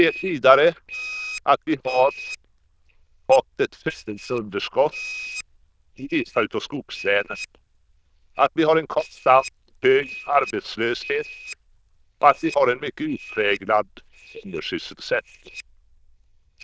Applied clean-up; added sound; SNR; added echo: neural diffusion model UNIVERSE++.